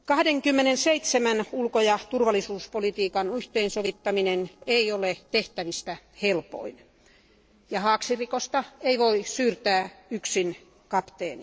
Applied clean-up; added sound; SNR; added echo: neural separator model SepFormer DNS4.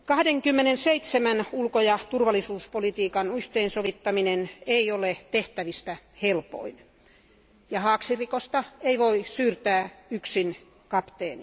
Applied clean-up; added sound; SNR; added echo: none; none; none; none.